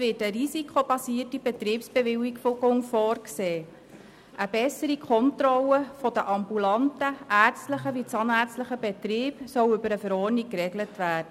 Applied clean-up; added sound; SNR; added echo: none; none; none; none.